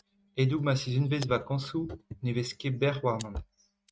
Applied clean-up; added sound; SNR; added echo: neural mask model RNNoise.